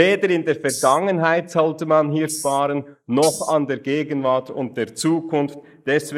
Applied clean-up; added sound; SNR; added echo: neural mask model Resemble Enhance denoiser.